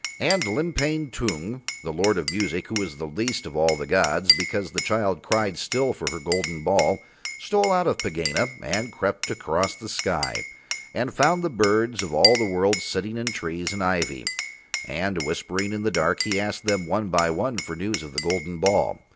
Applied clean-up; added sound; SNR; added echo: none; Glass; 7 dB; none.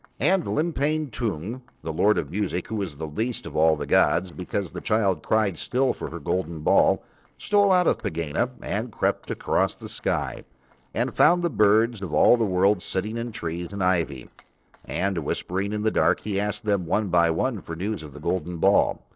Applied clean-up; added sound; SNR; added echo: neural separator model SepFormer DNS4.